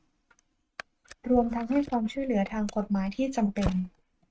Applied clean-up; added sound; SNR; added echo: neural mask model RNNoise.